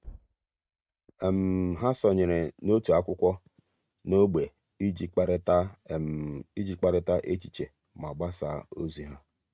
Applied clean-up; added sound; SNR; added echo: neural mask model RNNoise.